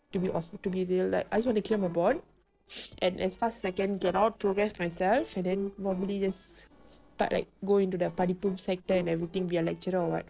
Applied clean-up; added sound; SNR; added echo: neural separator model SepFormer DNS4.